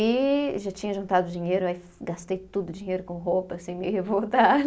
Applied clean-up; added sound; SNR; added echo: none; none; none; none.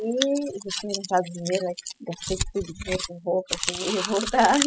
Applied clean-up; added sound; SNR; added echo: classical method spectral subtraction.